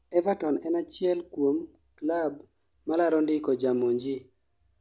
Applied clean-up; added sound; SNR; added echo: none; none; none; none.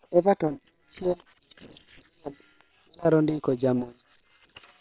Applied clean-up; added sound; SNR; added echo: neural separator model SepFormer WHAM!.